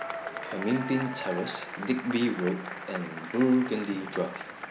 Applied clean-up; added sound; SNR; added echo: none; Applause / Crowd / Cheering; 9 dB; none.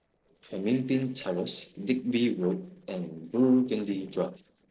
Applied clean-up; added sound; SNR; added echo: neural separator model SepFormer DNS4.